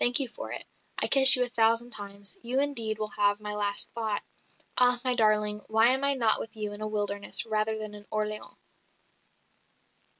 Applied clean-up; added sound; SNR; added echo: none; none; none; none.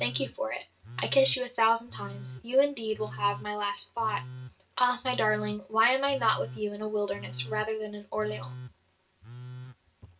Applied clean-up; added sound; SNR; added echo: none; Telephone; 14 dB; reverberation time 0.2 s.